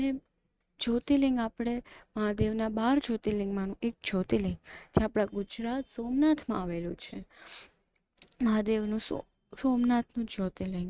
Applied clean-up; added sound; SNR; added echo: neural mask model RNNoise.